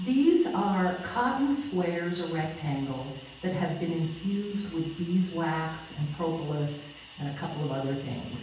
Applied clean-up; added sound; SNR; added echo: none; Hiss; 19 dB; reverberation time 0.9 s.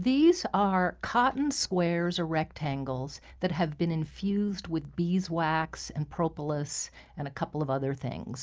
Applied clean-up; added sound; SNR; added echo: none; none; none; none.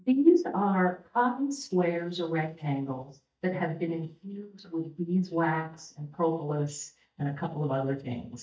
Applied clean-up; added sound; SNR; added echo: neural mask model DeepFilterNet 3.